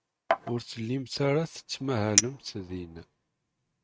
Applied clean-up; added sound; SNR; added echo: neural mask model RNNoise.